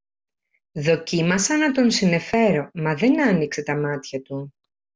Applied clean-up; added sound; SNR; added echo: none; none; none; none.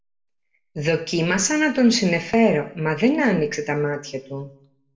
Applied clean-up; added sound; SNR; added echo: none; none; none; reverberation time 0.5 s.